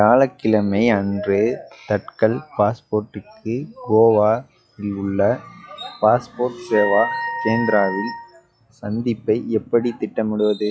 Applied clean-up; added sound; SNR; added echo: classical method log-MMSE.